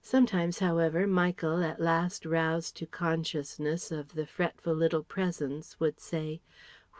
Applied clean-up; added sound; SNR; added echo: none; none; none; none.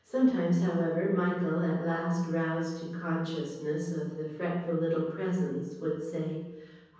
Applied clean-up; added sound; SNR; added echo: none; none; none; reverberation time 1.1 s.